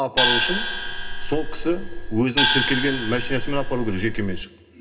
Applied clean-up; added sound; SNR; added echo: none; Gong; -3 dB; reverberation time 0.2 s.